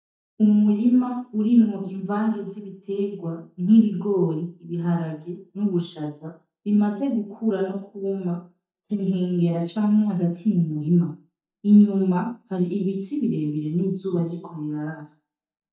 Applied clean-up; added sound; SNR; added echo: neural mask model DeepFilterNet 3.